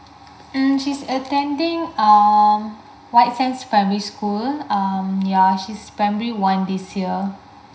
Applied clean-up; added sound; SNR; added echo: none; none; none; reverberation time 0.5 s.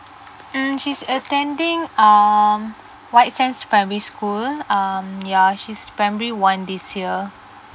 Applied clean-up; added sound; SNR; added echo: none; none; none; none.